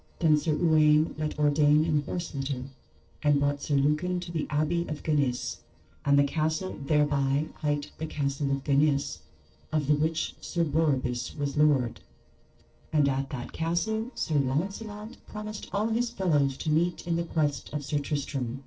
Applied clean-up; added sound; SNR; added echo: neural separator model SepFormer DNS4.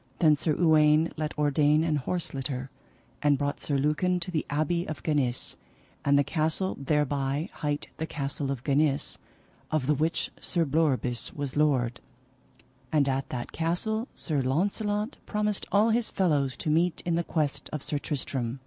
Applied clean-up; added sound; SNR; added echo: none; none; none; none.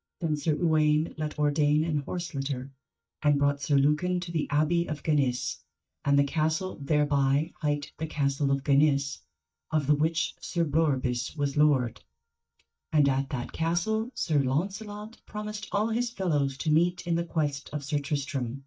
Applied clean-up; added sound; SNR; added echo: neural mask model DeepFilterNet 3.